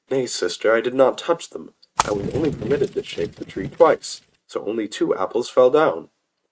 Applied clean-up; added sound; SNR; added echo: neural mask model RNNoise.